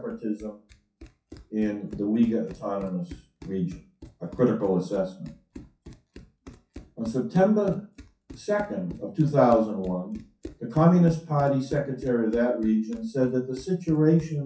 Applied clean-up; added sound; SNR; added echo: classical method WPE with log-MMSE.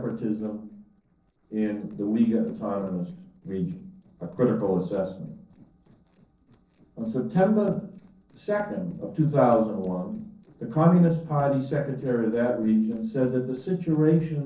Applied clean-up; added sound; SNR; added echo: neural separator model SepFormer DNS4.